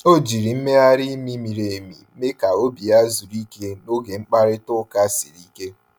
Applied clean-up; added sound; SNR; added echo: none; none; none; none.